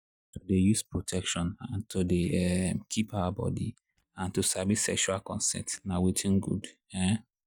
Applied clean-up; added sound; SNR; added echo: neural mask model DeepFilterNet 3.